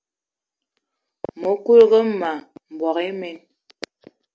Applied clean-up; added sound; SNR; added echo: none; none; none; none.